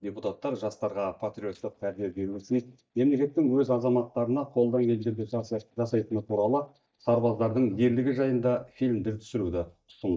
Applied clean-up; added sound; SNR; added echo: neural mask model DeepFilterNet 3.